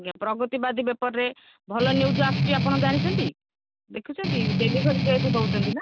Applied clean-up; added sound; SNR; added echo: none; Strum; -3 dB; none.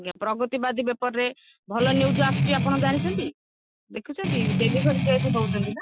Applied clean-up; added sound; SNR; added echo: classical method Wiener filter.